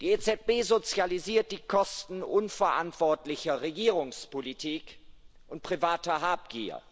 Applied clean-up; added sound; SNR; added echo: none; Squeak / Walk, footsteps; 19 dB; none.